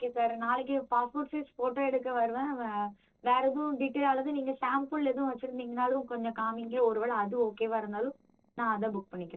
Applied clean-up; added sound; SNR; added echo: neural separator model SepFormer DNS4.